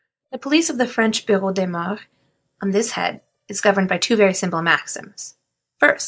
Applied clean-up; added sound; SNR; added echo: neural mask model DeepFilterNet 3.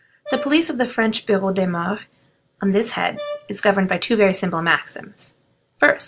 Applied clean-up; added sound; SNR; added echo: none; Brass instrument; 15 dB; none.